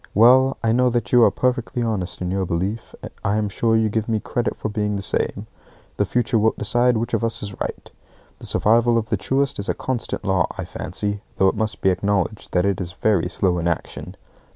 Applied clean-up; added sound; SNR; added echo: none; none; none; none.